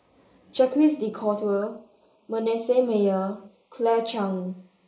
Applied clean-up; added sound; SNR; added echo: neural mask model Resemble Enhance denoiser.